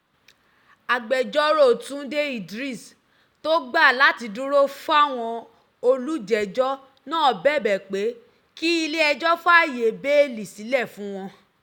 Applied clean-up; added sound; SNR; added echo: none; none; none; none.